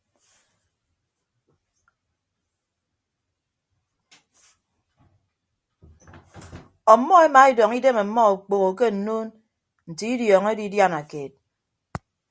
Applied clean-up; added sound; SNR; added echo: none; none; none; none.